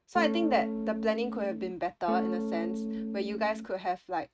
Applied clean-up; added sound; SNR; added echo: neural mask model RNNoise.